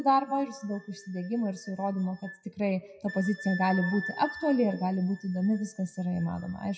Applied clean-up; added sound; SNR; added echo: classical method WPE with log-MMSE.